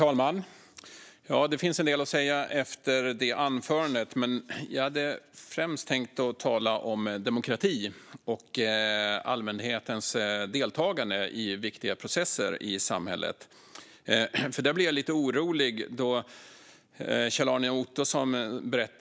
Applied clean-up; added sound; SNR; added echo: none; none; none; none.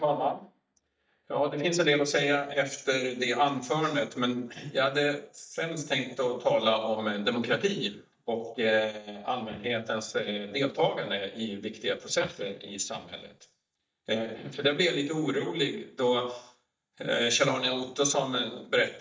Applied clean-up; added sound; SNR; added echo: neural mask model DeepFilterNet 3.